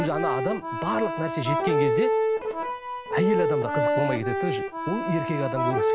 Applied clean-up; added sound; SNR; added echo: none; Accordion; -3 dB; none.